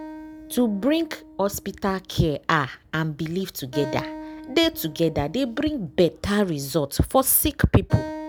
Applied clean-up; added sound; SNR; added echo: none; Acoustic guitar; 16 dB; none.